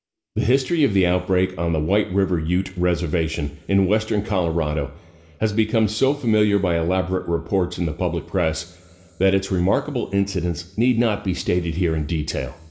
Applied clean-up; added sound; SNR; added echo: none; none; none; reverberation time 2.8 s.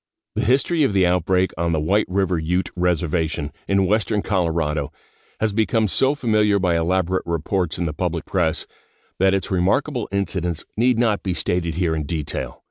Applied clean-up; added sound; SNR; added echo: none; none; none; none.